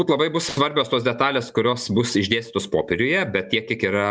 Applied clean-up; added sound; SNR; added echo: none; none; none; none.